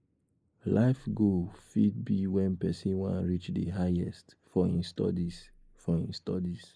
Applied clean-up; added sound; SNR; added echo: neural mask model Resemble Enhance denoiser.